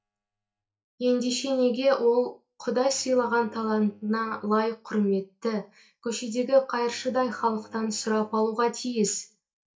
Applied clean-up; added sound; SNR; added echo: neural mask model DeepFilterNet 3.